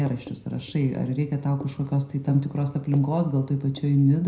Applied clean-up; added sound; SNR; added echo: none; Writing; 14 dB; reverberation time 0.5 s.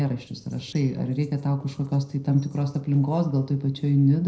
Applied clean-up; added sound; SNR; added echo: neural separator model SepFormer DNS4.